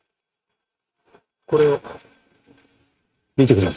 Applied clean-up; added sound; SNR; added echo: neural mask model RNNoise.